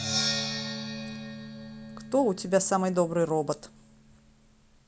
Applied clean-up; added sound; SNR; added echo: none; Percussion; 6 dB; none.